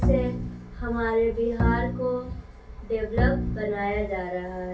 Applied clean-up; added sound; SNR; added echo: none; Bowed string instrument; 1 dB; reverberation time 0.2 s.